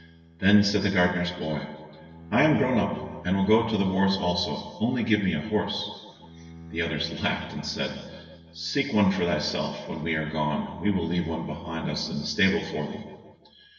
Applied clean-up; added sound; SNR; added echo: none; Bowed string instrument; 19 dB; reverberation time 1.3 s.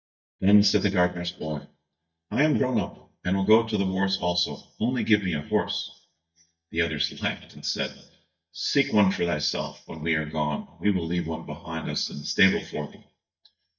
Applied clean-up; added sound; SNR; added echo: neural mask model DeepFilterNet 3.